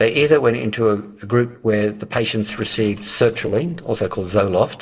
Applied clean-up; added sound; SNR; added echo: neural separator model SepFormer DNS4.